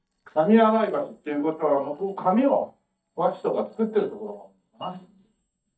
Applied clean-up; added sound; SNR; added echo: neural mask model DeepFilterNet 3.